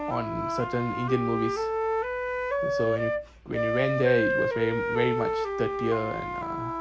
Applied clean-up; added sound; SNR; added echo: none; Wind instrument, woodwind instrument; -1 dB; none.